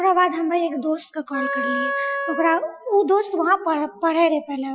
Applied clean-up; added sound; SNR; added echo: classical method Wiener filter.